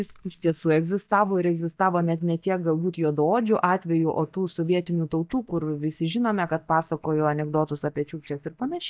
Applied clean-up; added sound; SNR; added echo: neural mask model DeepFilterNet 3.